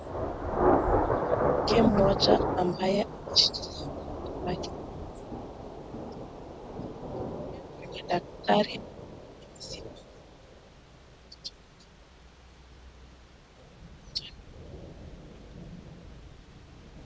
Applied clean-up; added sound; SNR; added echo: none; Thunder / Rain; 0 dB; none.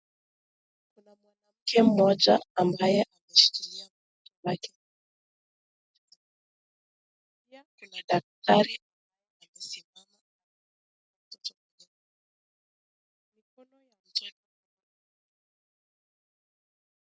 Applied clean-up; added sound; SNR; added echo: none; none; none; none.